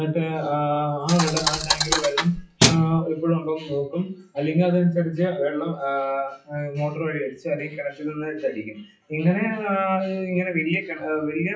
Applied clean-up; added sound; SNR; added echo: classical method WPE with log-MMSE.